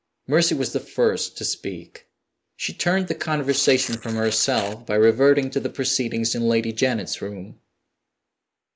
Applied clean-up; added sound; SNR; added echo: neural mask model Resemble Enhance denoiser.